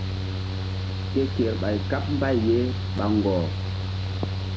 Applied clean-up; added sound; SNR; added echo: none; Mechanical fan; 1 dB; none.